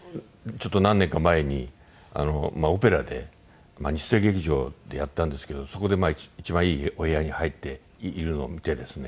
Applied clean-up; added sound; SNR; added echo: none; none; none; none.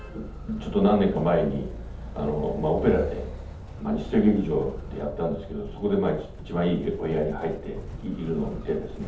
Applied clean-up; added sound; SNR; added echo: none; Motor vehicle (road); 11 dB; reverberation time 0.6 s.